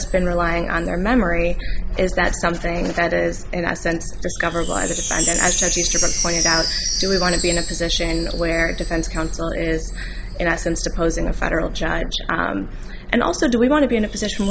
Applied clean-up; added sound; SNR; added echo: none; Wind chime; 8 dB; none.